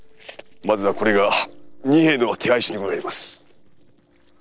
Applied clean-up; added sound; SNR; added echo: neural separator model SepFormer DNS4.